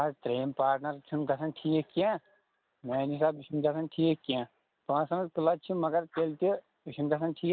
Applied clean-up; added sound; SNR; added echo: none; none; none; none.